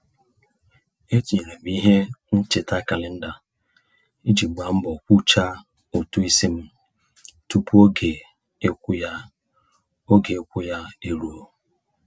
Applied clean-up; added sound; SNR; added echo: none; none; none; none.